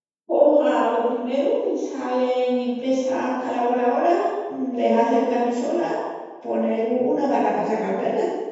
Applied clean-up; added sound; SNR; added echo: none; none; none; reverberation time 1.2 s.